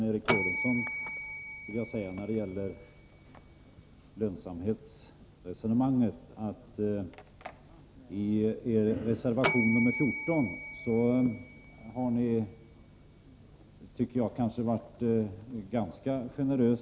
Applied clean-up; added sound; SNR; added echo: none; Bell; 7 dB; none.